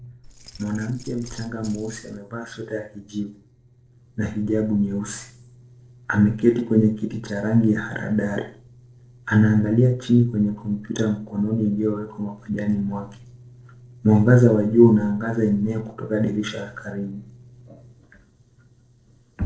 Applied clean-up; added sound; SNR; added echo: neural separator model SepFormer DNS4.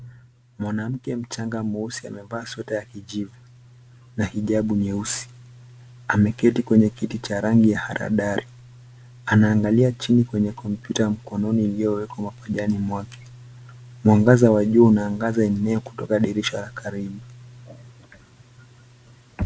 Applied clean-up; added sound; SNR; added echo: none; none; none; none.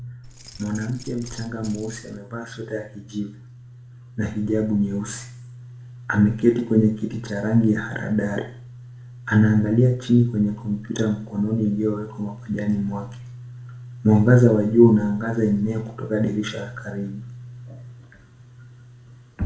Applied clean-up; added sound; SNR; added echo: none; Keys jangling; 19 dB; reverberation time 0.5 s.